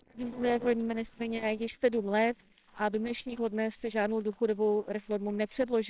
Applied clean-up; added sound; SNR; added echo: neural separator model SepFormer WHAMR!.